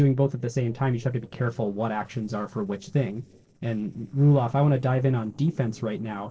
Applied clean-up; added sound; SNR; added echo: neural separator model SepFormer DNS4.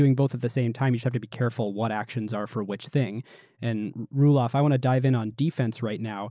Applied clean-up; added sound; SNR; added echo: none; none; none; none.